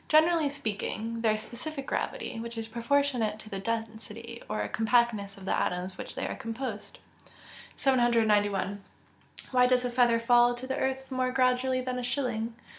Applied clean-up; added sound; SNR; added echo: none; none; none; none.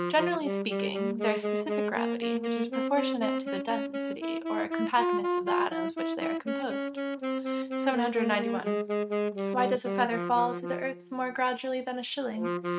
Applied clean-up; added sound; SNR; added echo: neural mask model RNNoise.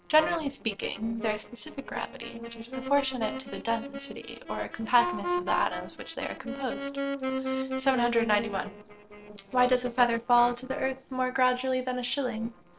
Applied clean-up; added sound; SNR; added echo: neural separator model SepFormer DNS4.